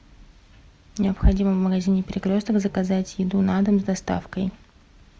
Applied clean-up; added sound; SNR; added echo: none; none; none; none.